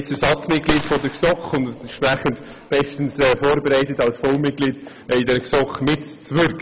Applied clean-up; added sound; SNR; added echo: none; Gunshot, gunfire; 12 dB; none.